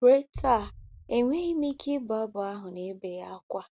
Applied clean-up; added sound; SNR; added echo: none; Boom; 19 dB; none.